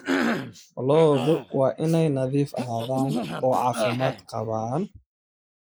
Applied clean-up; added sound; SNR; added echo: neural mask model Resemble Enhance denoiser.